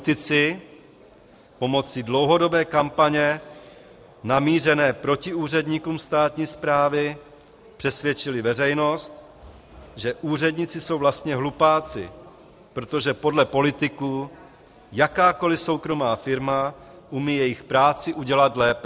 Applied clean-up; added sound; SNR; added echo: none; none; none; none.